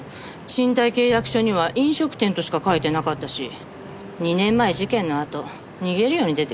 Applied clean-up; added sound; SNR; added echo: none; Drum; 16 dB; none.